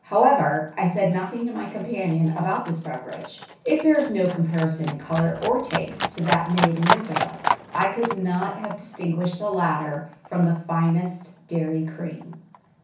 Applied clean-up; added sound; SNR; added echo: none; Livestock, farm animals, working animals; 8 dB; reverberation time 0.6 s.